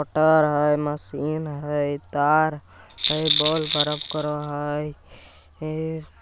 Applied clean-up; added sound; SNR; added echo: none; Rattle; 0 dB; none.